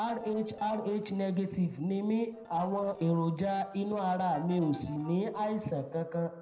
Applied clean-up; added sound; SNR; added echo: neural separator model SepFormer DNS4.